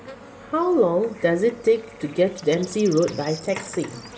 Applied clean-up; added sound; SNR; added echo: none; Bird / Insect; 19 dB; none.